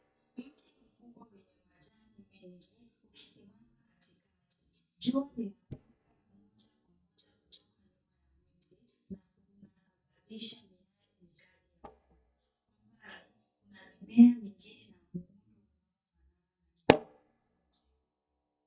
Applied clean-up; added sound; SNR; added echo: neural mask model DeepFilterNet 3.